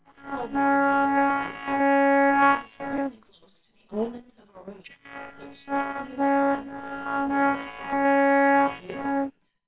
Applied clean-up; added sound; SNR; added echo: neural separator model SepFormer WHAMR!.